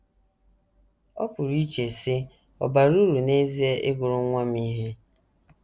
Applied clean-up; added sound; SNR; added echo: none; none; none; none.